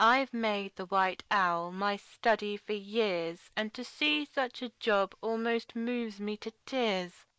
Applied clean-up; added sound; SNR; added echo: neural mask model Resemble Enhance denoiser.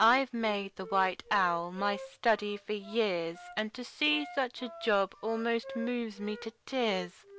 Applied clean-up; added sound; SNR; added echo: none; Wind instrument, woodwind instrument; 17 dB; none.